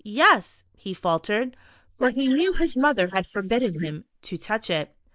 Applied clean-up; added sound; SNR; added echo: neural mask model Resemble Enhance denoiser.